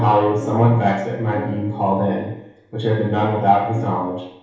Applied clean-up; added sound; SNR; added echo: none; Piano; 14 dB; reverberation time 1.0 s.